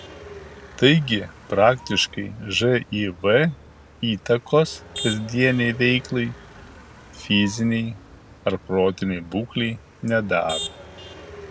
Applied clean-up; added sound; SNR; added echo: none; Motor vehicle (road); 17 dB; none.